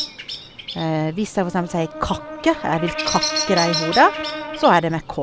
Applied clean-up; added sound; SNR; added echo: none; Bird vocalization, bird call, bird song + Brass instrument; 7 dB; none.